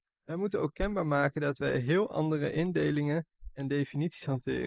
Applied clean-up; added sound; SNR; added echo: neural mask model Resemble Enhance denoiser.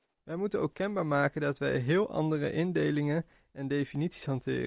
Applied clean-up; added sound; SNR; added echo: none; none; none; none.